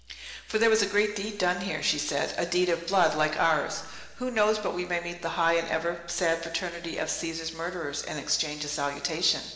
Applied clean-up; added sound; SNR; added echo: none; none; none; reverberation time 1.7 s.